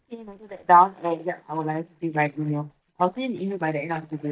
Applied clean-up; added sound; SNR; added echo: neural mask model DeepFilterNet 3.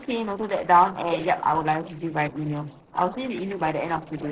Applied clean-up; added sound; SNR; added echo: neural separator model SepFormer DNS4.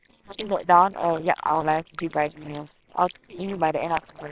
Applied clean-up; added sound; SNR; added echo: neural separator model SepFormer WHAMR!.